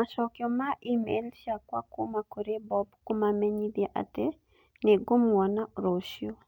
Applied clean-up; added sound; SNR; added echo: none; none; none; none.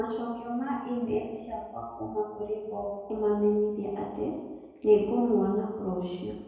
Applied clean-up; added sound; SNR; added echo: none; none; none; reverberation time 1.2 s.